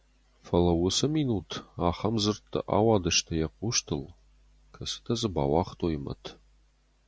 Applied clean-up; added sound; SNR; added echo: none; none; none; none.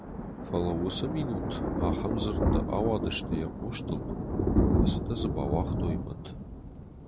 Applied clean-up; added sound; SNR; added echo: none; Thunder; -5 dB; none.